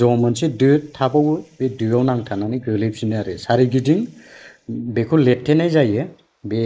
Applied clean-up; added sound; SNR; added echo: neural mask model Resemble Enhance denoiser.